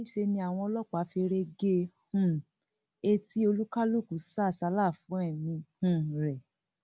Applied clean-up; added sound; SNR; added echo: none; none; none; none.